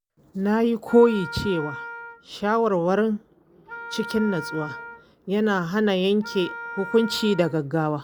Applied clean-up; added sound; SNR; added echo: none; Wind instrument, woodwind instrument; 14 dB; none.